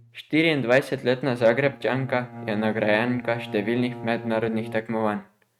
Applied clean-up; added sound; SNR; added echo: neural mask model RNNoise.